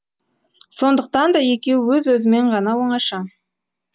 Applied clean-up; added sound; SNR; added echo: none; none; none; none.